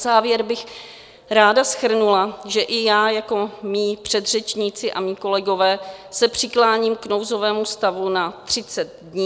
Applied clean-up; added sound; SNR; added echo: none; none; none; none.